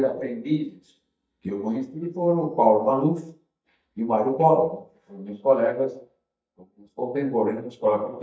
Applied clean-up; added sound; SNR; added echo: neural mask model DeepFilterNet 3.